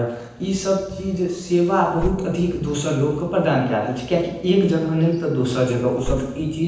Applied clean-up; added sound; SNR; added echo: none; Slam / Car; 15 dB; reverberation time 0.9 s.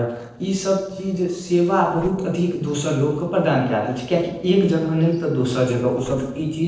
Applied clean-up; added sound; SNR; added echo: neural separator model SepFormer DNS4.